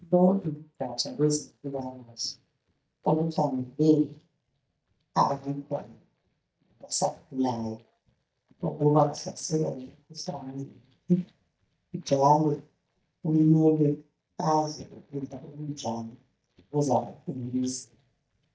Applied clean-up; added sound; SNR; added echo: neural mask model DeepFilterNet 3.